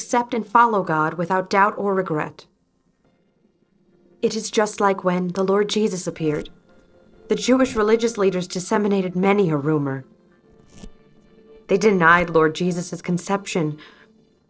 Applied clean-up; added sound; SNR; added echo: neural separator model SepFormer DNS4.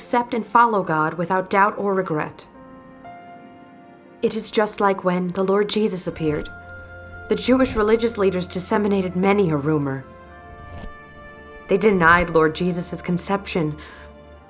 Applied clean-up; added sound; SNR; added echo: none; Zipper (clothing); 18 dB; none.